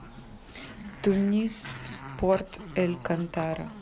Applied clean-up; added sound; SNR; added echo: none; Growling; 14 dB; none.